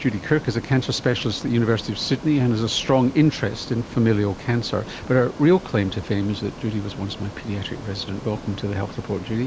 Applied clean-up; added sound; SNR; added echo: none; Ocean; 15 dB; none.